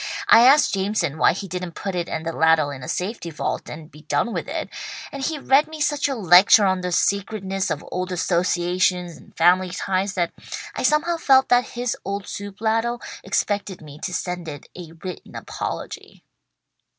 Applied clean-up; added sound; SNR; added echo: none; none; none; none.